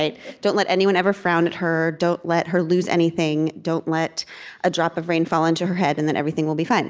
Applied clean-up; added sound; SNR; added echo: none; none; none; none.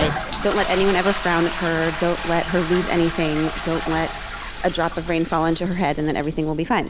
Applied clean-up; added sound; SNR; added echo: none; Toilet flush; 6 dB; none.